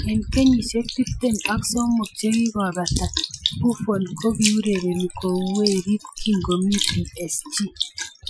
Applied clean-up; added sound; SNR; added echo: classical method Wiener filter.